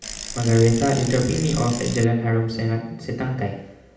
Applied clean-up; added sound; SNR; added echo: none; Bicycle; 11 dB; reverberation time 0.8 s.